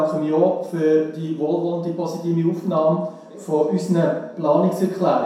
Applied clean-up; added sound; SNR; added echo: none; none; none; reverberation time 0.7 s.